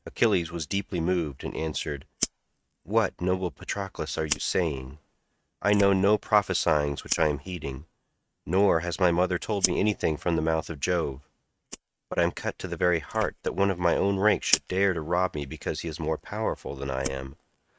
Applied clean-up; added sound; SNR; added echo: neural mask model RNNoise.